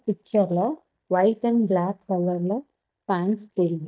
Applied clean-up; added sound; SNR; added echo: neural mask model DeepFilterNet 3.